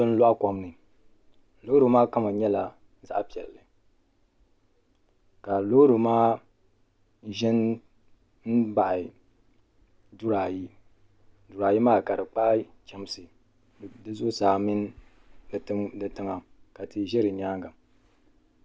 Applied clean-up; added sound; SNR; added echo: none; none; none; none.